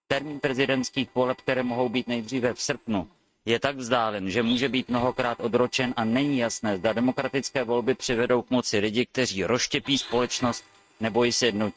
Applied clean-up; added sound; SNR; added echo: neural mask model RNNoise.